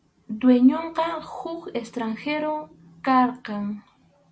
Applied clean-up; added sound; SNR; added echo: none; none; none; none.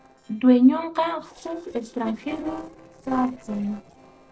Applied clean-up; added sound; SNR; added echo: neural separator model SepFormer DNS4.